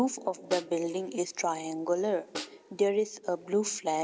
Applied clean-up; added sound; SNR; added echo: none; Snare drum; 16 dB; none.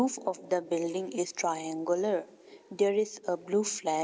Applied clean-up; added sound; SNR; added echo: none; none; none; none.